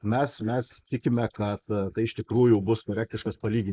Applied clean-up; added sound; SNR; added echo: neural mask model Resemble Enhance denoiser.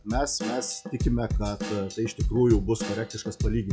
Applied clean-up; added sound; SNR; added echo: classical method log-MMSE.